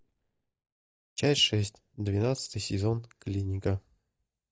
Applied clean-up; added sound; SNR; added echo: neural mask model DeepFilterNet 3.